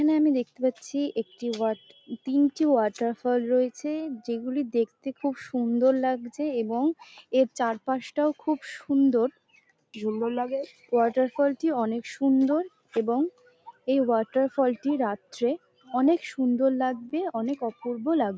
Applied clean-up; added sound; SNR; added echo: none; none; none; none.